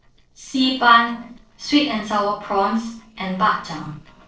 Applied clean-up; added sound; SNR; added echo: neural separator model SepFormer DNS4.